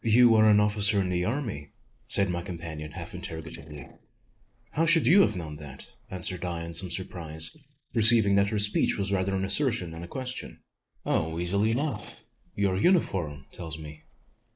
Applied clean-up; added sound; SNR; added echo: neural mask model Resemble Enhance denoiser.